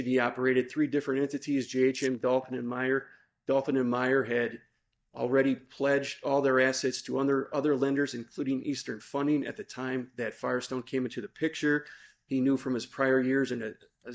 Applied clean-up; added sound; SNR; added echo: neural mask model DeepFilterNet 3.